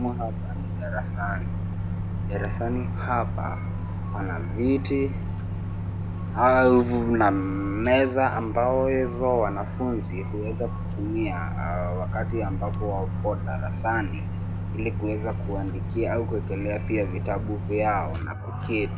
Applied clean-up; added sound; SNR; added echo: none; Microwave oven; 2 dB; none.